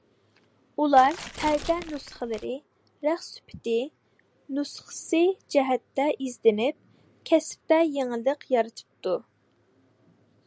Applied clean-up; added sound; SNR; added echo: none; Tearing; 13 dB; none.